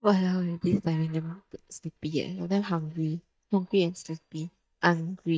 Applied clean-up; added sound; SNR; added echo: neural mask model DeepFilterNet 3.